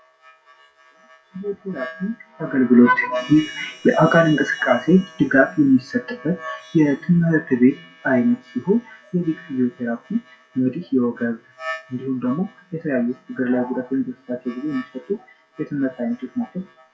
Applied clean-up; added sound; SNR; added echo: classical method WPE with log-MMSE.